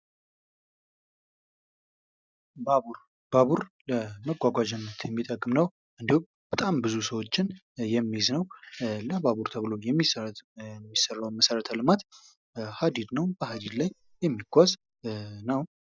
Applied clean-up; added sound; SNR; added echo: neural mask model DeepFilterNet 3.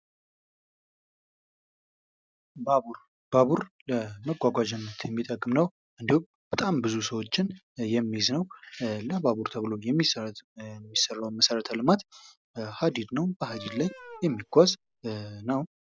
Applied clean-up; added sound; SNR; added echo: none; Wind instrument, woodwind instrument; 18 dB; none.